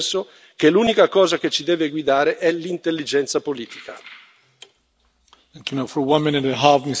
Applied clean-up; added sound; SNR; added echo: none; none; none; none.